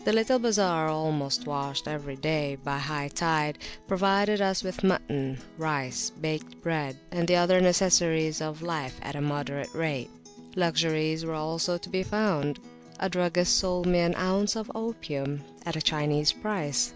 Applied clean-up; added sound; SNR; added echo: none; Acoustic guitar; 20 dB; none.